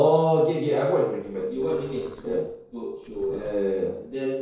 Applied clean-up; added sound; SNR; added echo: neural separator model SepFormer DNS4.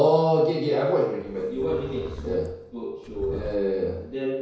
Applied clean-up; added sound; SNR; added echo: none; Livestock, farm animals, working animals; 15 dB; reverberation time 0.6 s.